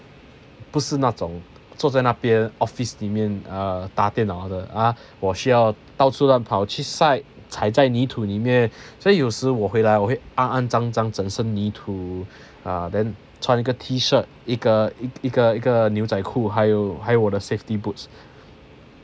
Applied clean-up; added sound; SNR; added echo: none; none; none; none.